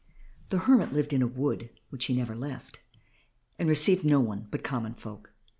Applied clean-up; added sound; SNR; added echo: none; none; none; none.